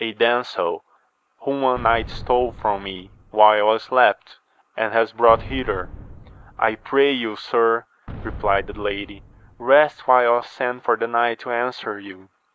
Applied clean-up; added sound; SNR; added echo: none; Boom; 16 dB; none.